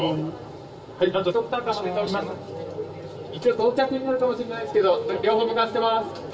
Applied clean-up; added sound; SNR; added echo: none; none; none; reverberation time 2.4 s.